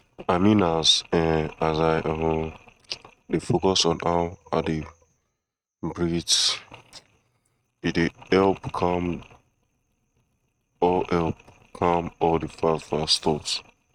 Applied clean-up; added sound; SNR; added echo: neural mask model RNNoise.